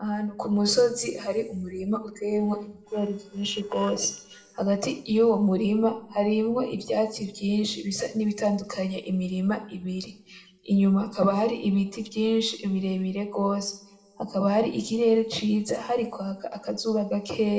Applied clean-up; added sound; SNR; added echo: neural separator model SepFormer DNS4.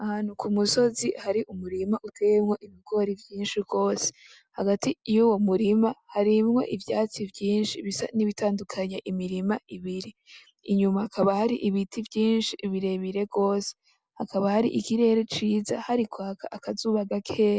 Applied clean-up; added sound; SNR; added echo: none; none; none; none.